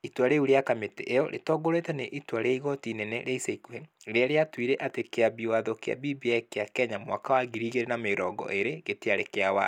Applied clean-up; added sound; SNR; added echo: none; none; none; none.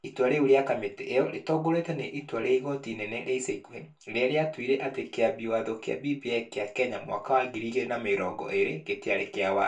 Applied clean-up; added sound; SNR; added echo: none; none; none; reverberation time 0.2 s.